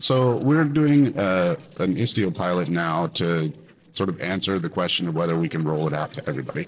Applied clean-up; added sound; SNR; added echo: neural separator model SepFormer DNS4.